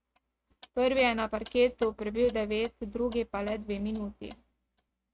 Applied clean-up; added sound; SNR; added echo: neural mask model RNNoise.